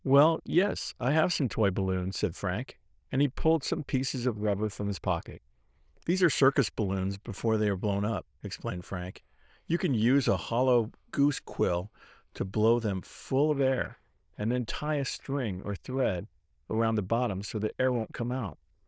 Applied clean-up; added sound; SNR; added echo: neural diffusion model UNIVERSE++.